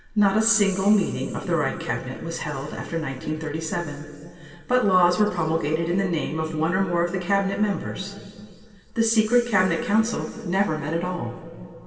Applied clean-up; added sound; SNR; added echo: none; none; none; reverberation time 2.4 s.